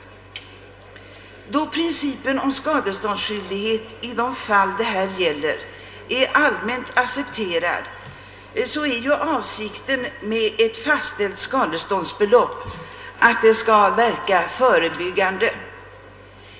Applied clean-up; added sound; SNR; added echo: none; none; none; reverberation time 0.2 s.